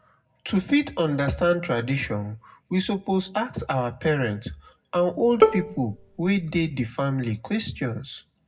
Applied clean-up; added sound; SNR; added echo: none; Bowed string instrument; -1 dB; reverberation time 0.3 s.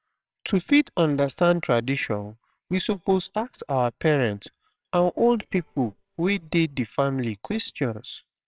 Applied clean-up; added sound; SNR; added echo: neural separator model SepFormer WHAMR!.